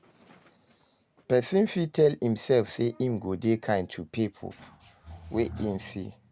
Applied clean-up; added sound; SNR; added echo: none; none; none; none.